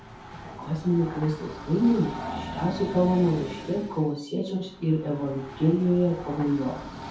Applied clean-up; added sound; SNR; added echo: none; Train; 12 dB; reverberation time 0.6 s.